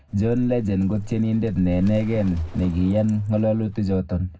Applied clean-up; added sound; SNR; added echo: none; Livestock, farm animals, working animals; 15 dB; reverberation time 0.3 s.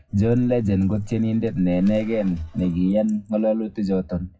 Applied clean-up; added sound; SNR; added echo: classical method WPE with log-MMSE.